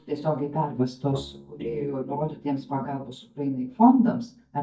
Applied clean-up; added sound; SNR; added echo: neural mask model DeepFilterNet 3.